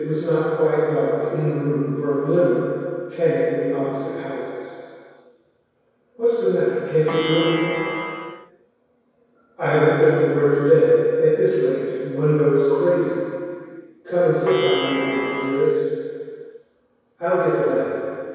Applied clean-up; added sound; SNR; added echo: none; Plucked string instrument; 8 dB; reverberation time 2.2 s.